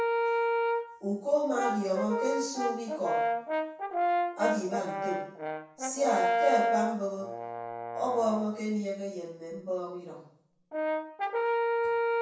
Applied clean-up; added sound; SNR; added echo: none; Brass instrument; -2 dB; reverberation time 0.6 s.